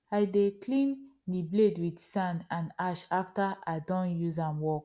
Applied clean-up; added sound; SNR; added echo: none; none; none; none.